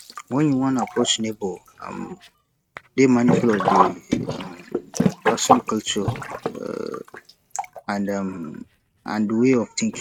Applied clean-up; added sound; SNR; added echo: neural mask model RNNoise.